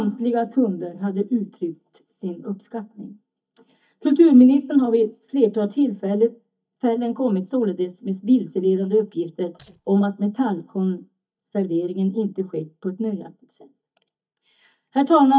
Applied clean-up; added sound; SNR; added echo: neural mask model DeepFilterNet 3.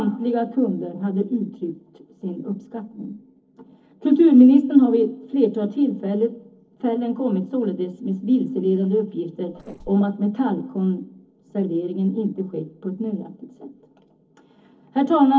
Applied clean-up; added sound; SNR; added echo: neural separator model SepFormer DNS4.